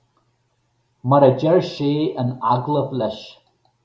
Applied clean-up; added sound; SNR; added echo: none; none; none; none.